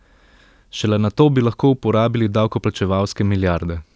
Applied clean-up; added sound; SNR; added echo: none; none; none; none.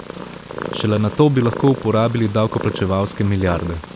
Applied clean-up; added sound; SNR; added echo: none; Purr; 11 dB; none.